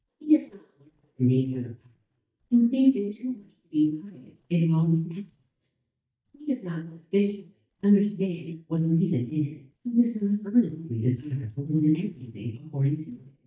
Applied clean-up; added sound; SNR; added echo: neural mask model DeepFilterNet 3.